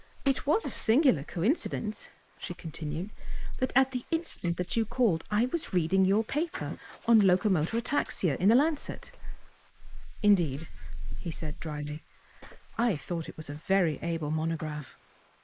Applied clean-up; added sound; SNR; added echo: neural mask model Resemble Enhance denoiser.